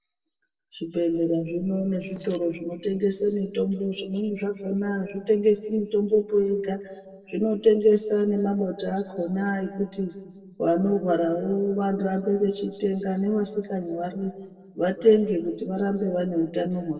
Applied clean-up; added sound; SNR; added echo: neural separator model SepFormer DNS4.